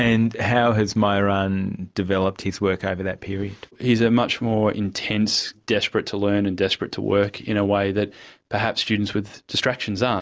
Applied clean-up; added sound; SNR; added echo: none; none; none; none.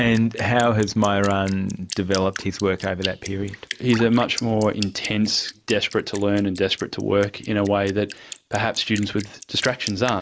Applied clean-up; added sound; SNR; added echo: none; Drip; 16 dB; none.